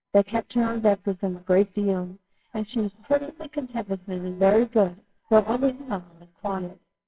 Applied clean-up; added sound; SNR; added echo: neural separator model SepFormer WHAMR!.